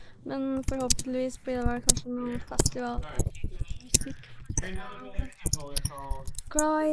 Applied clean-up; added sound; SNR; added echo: neural mask model Resemble Enhance denoiser.